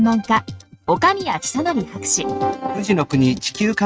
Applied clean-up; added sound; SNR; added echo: neural mask model RNNoise.